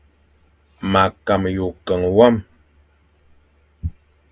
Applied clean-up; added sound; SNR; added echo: none; none; none; none.